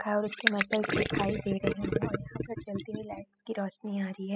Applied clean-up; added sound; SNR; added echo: classical method spectral subtraction.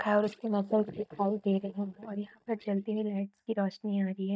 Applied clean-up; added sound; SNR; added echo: neural mask model DeepFilterNet 3.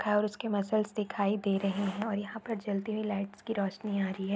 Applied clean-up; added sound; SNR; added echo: none; none; none; none.